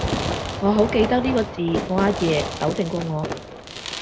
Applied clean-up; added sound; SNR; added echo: none; Fireworks; 5 dB; reverberation time 1.6 s.